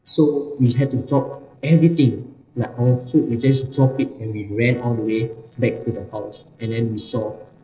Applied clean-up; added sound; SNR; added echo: neural separator model SepFormer DNS4.